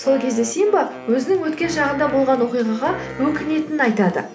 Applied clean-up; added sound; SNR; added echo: none; Piano + Wind instrument, woodwind instrument; 15 dB; none.